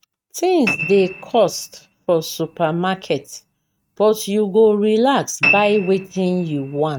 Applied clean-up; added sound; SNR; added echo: neural mask model RNNoise.